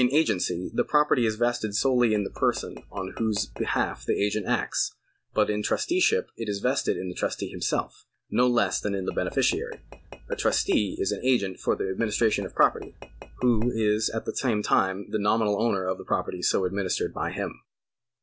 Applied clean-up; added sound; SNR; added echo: none; Tap / Glass; 19 dB; none.